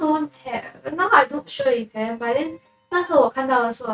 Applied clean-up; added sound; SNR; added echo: neural mask model RNNoise.